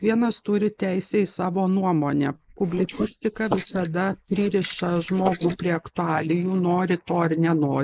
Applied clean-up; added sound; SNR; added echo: neural mask model Resemble Enhance denoiser.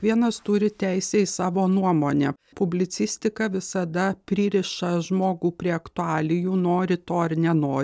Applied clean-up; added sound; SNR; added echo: none; none; none; none.